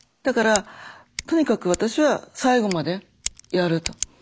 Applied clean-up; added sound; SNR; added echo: none; Scissors; 13 dB; none.